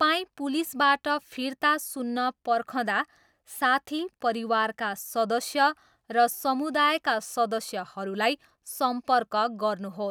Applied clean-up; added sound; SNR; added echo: none; none; none; none.